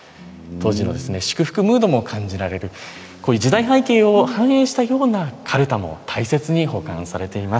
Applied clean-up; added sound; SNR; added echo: none; none; none; none.